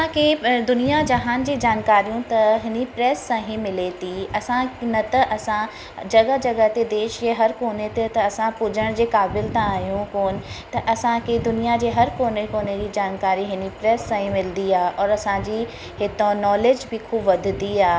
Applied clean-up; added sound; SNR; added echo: none; none; none; none.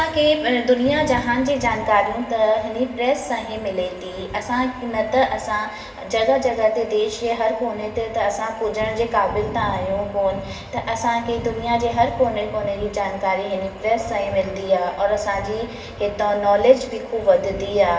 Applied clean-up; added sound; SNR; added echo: none; none; none; reverberation time 1.2 s.